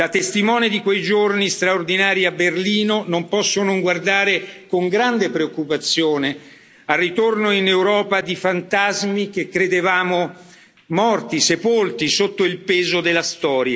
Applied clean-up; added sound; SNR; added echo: none; none; none; none.